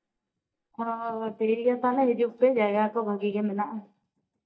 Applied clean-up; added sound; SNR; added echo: neural mask model DeepFilterNet 3.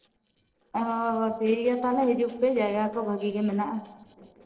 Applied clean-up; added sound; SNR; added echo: neural separator model SepFormer DNS4.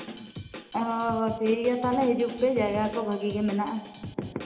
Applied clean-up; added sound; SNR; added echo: none; Drum kit; 13 dB; reverberation time 0.8 s.